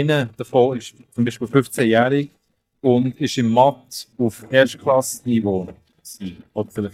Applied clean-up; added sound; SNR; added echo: neural mask model DeepFilterNet 3.